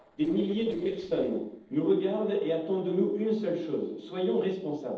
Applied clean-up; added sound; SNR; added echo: neural separator model SepFormer DNS4.